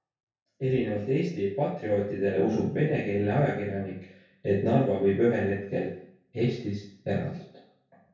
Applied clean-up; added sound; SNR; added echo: none; none; none; reverberation time 0.6 s.